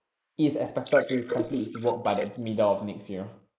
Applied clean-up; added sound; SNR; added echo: neural mask model Resemble Enhance denoiser.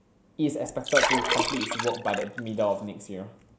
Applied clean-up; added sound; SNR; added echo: none; Liquid; -1 dB; none.